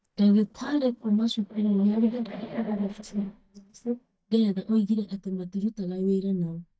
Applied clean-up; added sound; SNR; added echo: neural mask model DeepFilterNet 3.